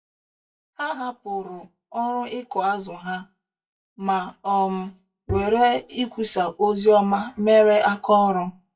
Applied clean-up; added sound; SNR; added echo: classical method WPE with log-MMSE.